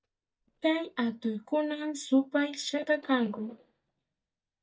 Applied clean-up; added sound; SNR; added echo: neural mask model DeepFilterNet 3.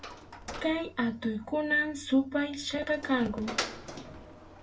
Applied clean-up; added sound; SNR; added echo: none; Door; 11 dB; reverberation time 0.4 s.